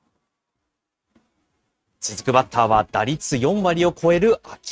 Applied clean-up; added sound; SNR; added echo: neural mask model RNNoise.